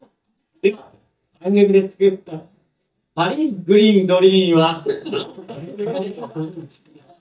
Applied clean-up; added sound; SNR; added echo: neural mask model DeepFilterNet 3.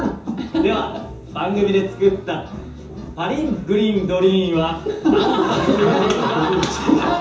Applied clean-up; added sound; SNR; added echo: none; Wild animals; 20 dB; reverberation time 0.6 s.